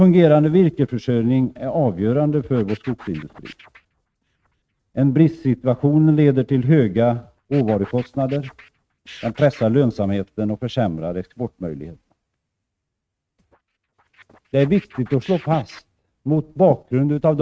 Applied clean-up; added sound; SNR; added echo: neural mask model RNNoise.